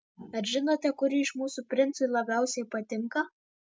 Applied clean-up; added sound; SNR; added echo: none; none; none; none.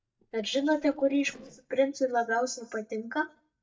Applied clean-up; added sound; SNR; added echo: neural mask model DeepFilterNet 3.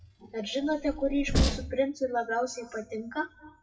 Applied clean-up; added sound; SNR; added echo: classical method WPE with log-MMSE.